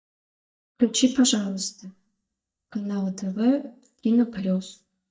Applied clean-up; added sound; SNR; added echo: neural mask model DeepFilterNet 3.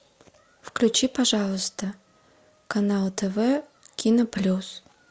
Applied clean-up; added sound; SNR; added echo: none; none; none; none.